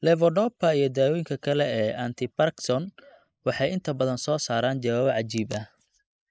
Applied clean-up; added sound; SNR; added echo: neural mask model Resemble Enhance denoiser.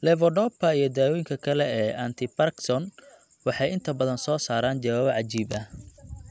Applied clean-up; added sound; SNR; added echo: none; none; none; none.